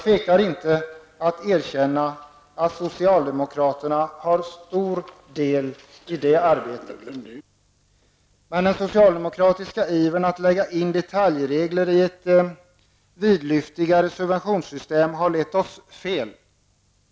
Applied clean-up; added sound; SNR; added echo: none; none; none; none.